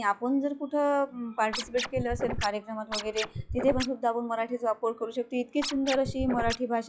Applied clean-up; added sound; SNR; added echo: classical method log-MMSE.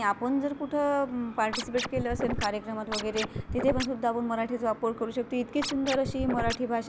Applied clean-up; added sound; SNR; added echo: none; Scratching (performance technique); 4 dB; none.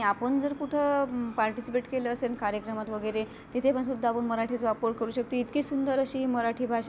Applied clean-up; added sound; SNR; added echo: none; none; none; none.